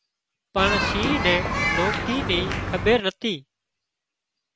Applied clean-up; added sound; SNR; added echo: none; Human group actions; -1 dB; none.